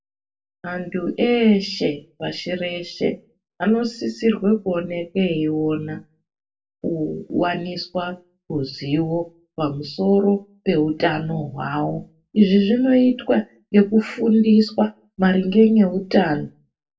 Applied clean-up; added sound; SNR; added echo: none; none; none; reverberation time 0.2 s.